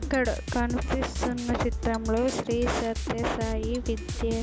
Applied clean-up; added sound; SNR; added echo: none; Drum kit; 4 dB; none.